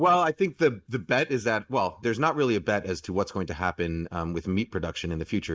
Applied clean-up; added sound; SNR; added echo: neural mask model Resemble Enhance denoiser.